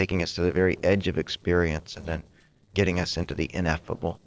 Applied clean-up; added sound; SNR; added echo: neural separator model SepFormer DNS4.